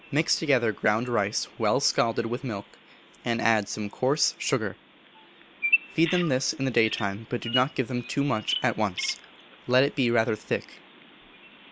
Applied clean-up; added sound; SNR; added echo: none; Bird vocalization, bird call, bird song; 10 dB; none.